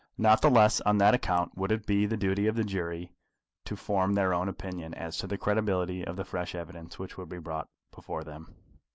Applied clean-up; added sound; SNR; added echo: none; none; none; none.